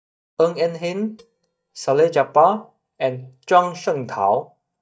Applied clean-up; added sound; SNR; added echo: neural mask model DeepFilterNet 3.